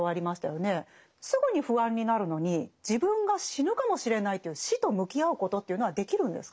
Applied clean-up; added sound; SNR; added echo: none; none; none; none.